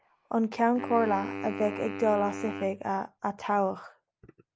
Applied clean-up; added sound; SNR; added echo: none; Wind instrument, woodwind instrument; 10 dB; none.